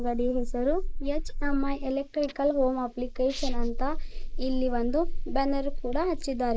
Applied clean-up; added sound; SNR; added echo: neural mask model Resemble Enhance denoiser.